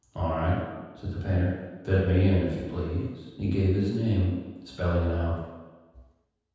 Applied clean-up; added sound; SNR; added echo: none; none; none; reverberation time 1.2 s.